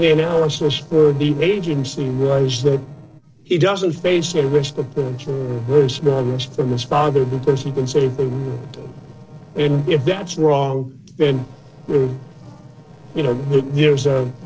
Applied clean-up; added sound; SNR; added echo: neural separator model SepFormer DNS4.